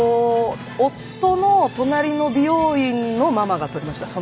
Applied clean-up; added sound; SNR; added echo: none; Engine / Mechanisms; 17 dB; none.